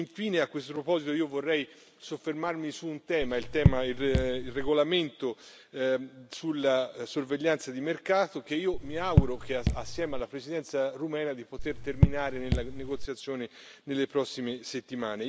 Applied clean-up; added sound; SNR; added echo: none; Raindrop / Drip; -3 dB; none.